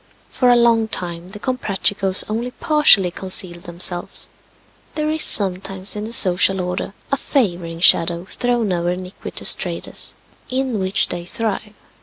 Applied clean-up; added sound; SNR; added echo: none; none; none; none.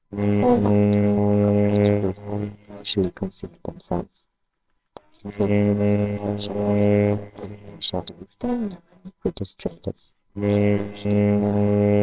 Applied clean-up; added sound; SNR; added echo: neural separator model SepFormer WHAMR!.